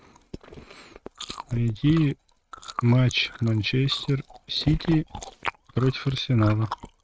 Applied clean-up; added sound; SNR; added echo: neural mask model RNNoise.